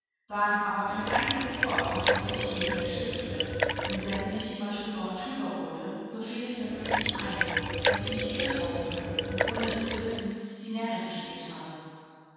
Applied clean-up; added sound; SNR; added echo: none; Liquid; -3 dB; reverberation time 2.1 s.